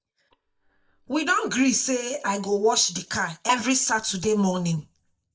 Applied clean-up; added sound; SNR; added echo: neural mask model DeepFilterNet 3.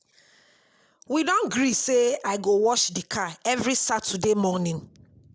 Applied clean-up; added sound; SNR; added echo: none; none; none; none.